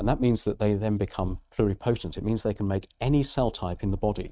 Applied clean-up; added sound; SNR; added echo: neural mask model RNNoise.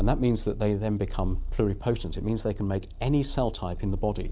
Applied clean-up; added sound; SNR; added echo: none; Purr; 5 dB; none.